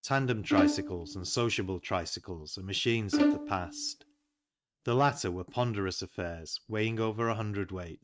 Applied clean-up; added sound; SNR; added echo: neural mask model RNNoise.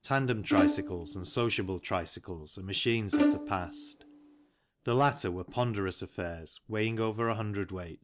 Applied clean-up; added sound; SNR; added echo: none; Bowed string instrument; 0 dB; none.